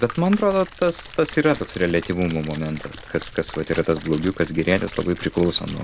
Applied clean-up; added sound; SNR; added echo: none; Splash, splatter; 15 dB; none.